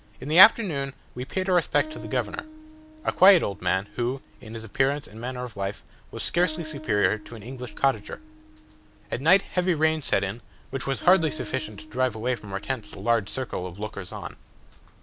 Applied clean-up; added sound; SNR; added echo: none; Acoustic guitar; 19 dB; none.